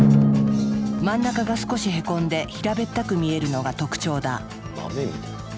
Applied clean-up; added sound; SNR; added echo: none; Drum; -1 dB; none.